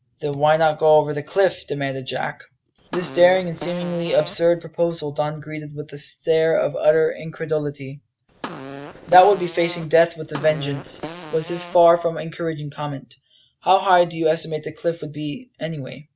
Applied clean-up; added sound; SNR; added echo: none; Fart; 14 dB; none.